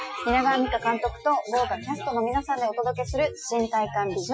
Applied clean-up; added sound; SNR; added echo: classical method Wiener filter.